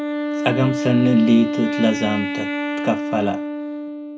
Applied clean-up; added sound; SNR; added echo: none; Wind instrument, woodwind instrument; 4 dB; reverberation time 0.2 s.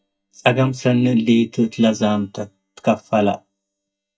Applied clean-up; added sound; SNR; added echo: neural mask model DeepFilterNet 3.